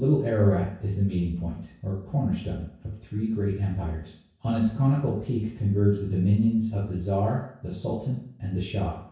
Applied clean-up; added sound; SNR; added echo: none; none; none; reverberation time 0.6 s.